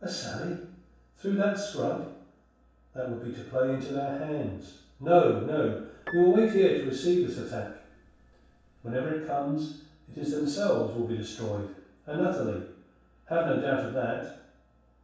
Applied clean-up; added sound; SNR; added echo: none; Piano; 18 dB; reverberation time 0.7 s.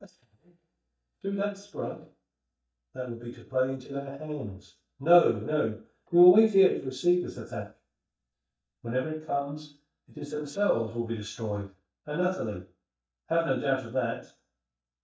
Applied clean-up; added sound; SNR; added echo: neural mask model DeepFilterNet 3.